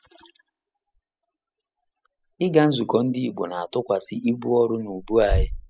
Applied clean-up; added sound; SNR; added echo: classical method spectral subtraction.